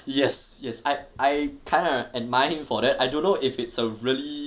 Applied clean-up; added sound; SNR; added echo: none; none; none; none.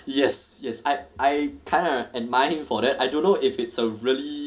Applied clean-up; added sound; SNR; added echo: none; none; none; reverberation time 0.3 s.